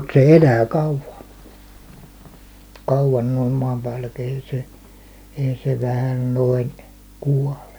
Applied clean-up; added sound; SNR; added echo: none; none; none; none.